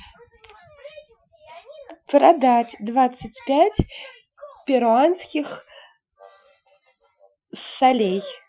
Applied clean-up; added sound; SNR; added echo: classical method Wiener filter.